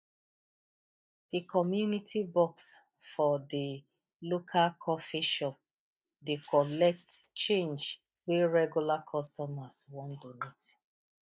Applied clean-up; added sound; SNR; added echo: neural mask model DeepFilterNet 3.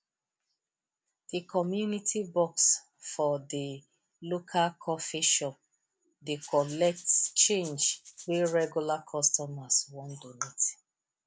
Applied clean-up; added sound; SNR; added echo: none; Rattle (instrument); 18 dB; none.